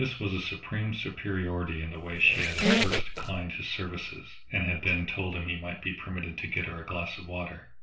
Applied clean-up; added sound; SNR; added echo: none; Squeak; -3 dB; reverberation time 0.3 s.